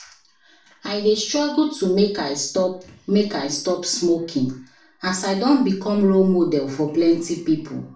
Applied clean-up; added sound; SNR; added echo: none; none; none; reverberation time 0.4 s.